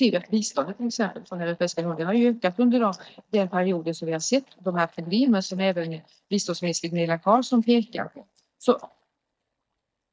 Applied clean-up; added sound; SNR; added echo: neural mask model DeepFilterNet 3.